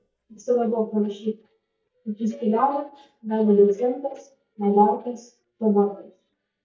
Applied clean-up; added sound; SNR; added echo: neural mask model DeepFilterNet 3.